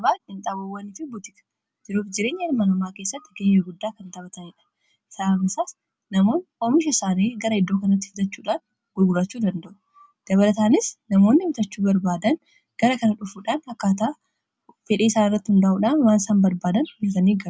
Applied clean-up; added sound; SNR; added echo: none; none; none; none.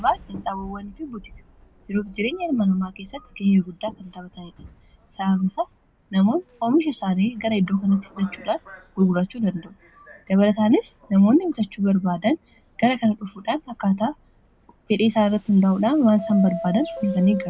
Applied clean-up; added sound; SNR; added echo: none; Subway, metro, underground; 19 dB; none.